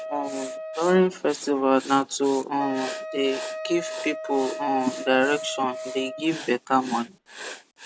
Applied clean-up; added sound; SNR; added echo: none; Writing + Wind instrument, woodwind instrument; 10 dB; none.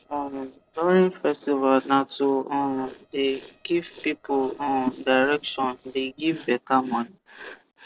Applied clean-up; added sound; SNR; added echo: neural separator model SepFormer DNS4.